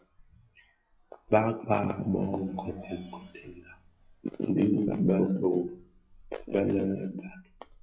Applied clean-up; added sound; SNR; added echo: classical method log-MMSE.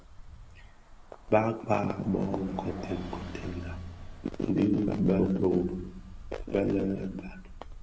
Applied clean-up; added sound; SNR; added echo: none; Bus; 14 dB; none.